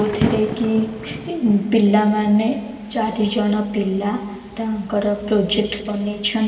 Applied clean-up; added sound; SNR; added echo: none; Thunder / Rain; 13 dB; reverberation time 2.2 s.